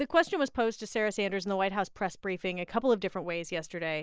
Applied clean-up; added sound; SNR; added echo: none; none; none; none.